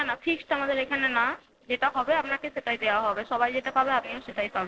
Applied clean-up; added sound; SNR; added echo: neural separator model SepFormer DNS4.